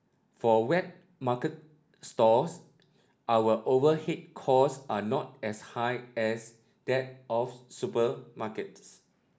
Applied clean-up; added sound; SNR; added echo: none; none; none; none.